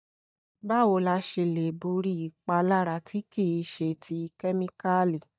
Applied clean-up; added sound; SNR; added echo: neural mask model DeepFilterNet 3.